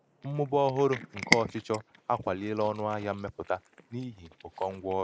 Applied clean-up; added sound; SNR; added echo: neural mask model Resemble Enhance denoiser.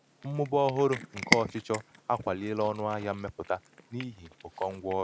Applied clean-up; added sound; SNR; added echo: none; Cat; 7 dB; none.